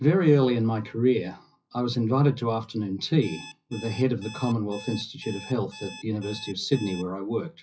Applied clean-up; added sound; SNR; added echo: classical method WPE with log-MMSE.